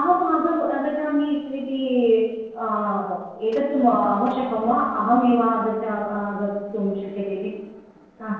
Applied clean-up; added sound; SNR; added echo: neural separator model SepFormer DNS4.